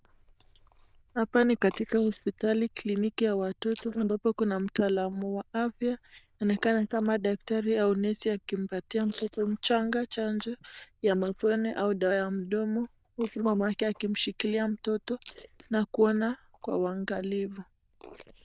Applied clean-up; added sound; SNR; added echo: neural diffusion model UNIVERSE++.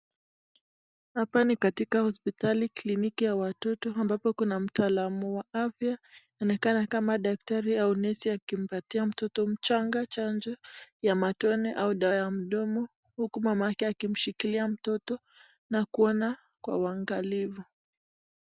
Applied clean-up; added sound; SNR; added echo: none; none; none; none.